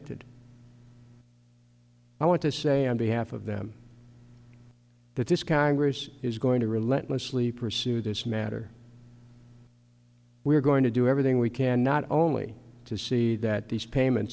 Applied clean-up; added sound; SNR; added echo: none; none; none; none.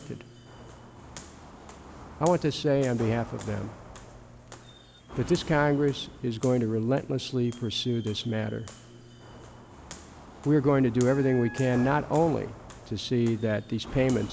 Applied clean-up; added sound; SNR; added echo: none; Walk, footsteps + Wind instrument, woodwind instrument; 16 dB; none.